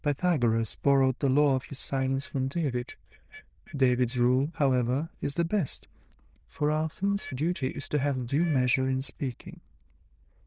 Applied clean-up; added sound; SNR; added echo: neural diffusion model UNIVERSE++.